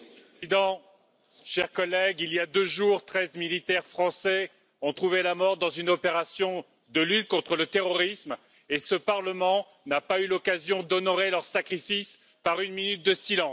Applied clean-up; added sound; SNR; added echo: none; none; none; none.